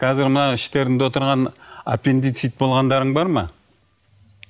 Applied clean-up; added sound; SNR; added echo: none; none; none; none.